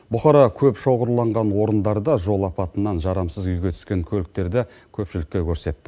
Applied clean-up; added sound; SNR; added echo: none; none; none; none.